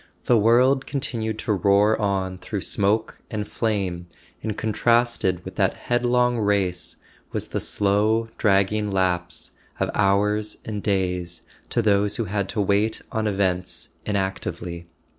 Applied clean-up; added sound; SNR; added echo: none; none; none; none.